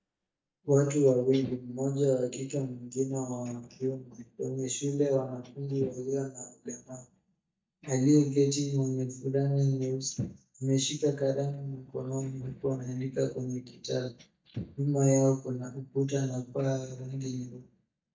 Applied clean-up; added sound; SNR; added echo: neural mask model DeepFilterNet 3.